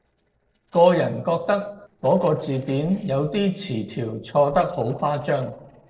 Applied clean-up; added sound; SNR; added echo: neural separator model SepFormer DNS4.